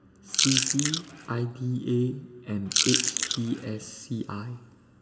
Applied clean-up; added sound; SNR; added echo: none; Chewing, mastication / Crushing; -3 dB; reverberation time 1.6 s.